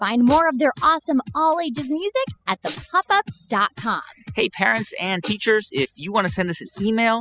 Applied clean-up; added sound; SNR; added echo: classical method spectral subtraction.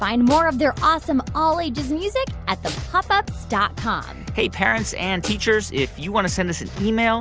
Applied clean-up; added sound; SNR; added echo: none; Snare drum; 19 dB; none.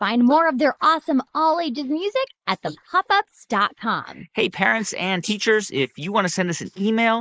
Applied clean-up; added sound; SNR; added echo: neural mask model Resemble Enhance denoiser.